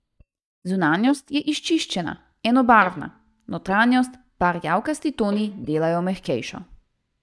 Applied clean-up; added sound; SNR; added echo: neural mask model DeepFilterNet 3.